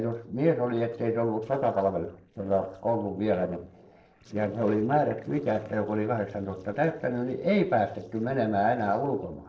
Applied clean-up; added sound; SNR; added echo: neural separator model SepFormer DNS4.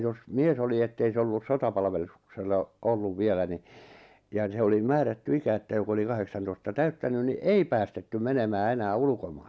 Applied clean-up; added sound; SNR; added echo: none; none; none; none.